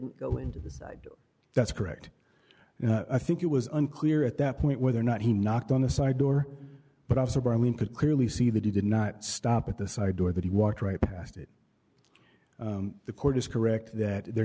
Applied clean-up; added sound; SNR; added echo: none; none; none; none.